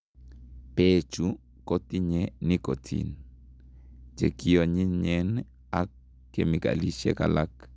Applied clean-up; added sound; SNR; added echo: none; none; none; none.